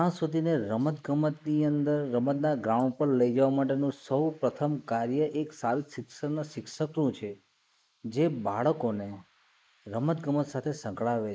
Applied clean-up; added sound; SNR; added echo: neural mask model Resemble Enhance denoiser.